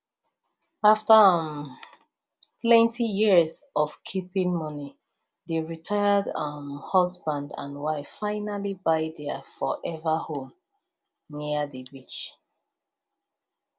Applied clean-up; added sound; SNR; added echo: none; none; none; none.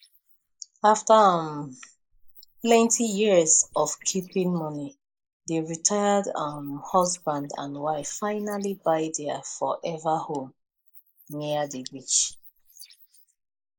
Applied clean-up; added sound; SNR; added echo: neural mask model Resemble Enhance denoiser.